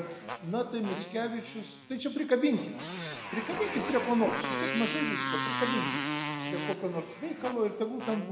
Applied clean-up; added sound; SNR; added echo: none; Motorcycle; 4 dB; none.